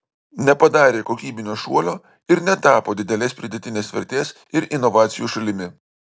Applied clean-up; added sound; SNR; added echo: none; none; none; none.